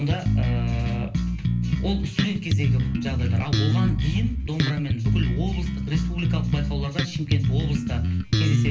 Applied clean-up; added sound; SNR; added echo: none; Bass guitar; -4 dB; reverberation time 0.3 s.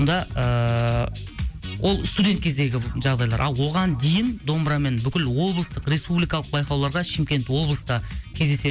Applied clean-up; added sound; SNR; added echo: none; none; none; none.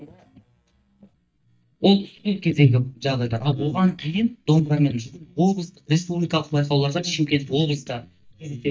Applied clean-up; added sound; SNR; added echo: neural mask model DeepFilterNet 3.